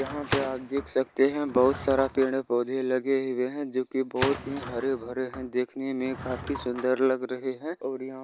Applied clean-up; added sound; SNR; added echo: none; Drawer open or close / Wood + Gunshot, gunfire; 12 dB; none.